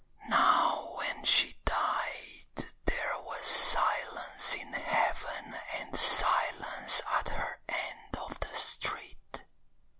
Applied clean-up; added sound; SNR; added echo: none; none; none; none.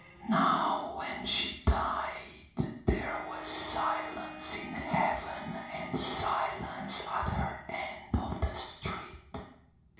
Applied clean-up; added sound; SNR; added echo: none; Bowed string instrument; 19 dB; reverberation time 0.6 s.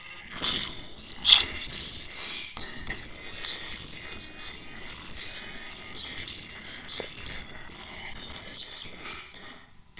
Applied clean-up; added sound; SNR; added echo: neural separator model SepFormer WHAMR!.